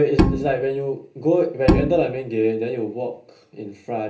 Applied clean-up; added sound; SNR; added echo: none; Bowed string instrument; 0 dB; reverberation time 0.3 s.